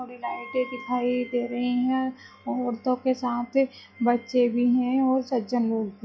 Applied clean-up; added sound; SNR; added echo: classical method log-MMSE.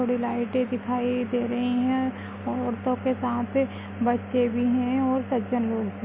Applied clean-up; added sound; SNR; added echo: none; none; none; none.